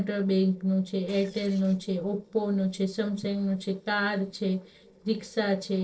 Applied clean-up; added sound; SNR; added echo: neural separator model SepFormer DNS4.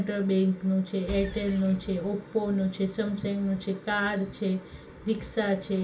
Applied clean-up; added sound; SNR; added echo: none; Engine; 12 dB; reverberation time 0.2 s.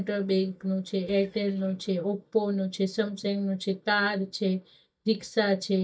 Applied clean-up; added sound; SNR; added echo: neural mask model DeepFilterNet 3.